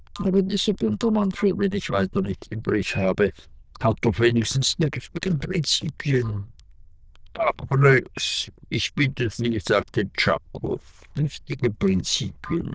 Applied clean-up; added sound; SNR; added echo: neural diffusion model UNIVERSE++.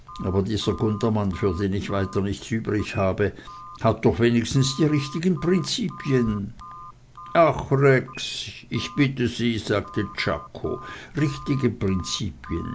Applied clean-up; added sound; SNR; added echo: none; Telephone; 19 dB; none.